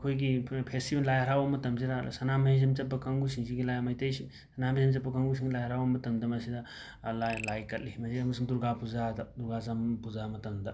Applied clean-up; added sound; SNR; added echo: none; Frog; 18 dB; none.